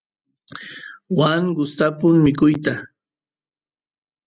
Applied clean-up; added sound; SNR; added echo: none; none; none; none.